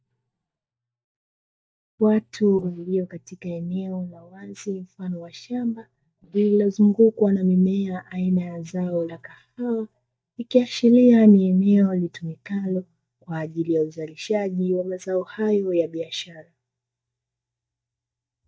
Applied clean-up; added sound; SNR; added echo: neural mask model DeepFilterNet 3.